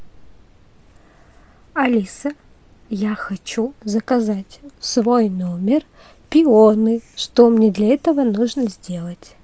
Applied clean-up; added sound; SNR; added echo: none; none; none; none.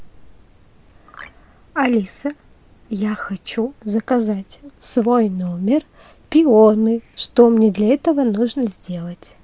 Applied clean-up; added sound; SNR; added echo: none; Marimba, xylophone; 20 dB; none.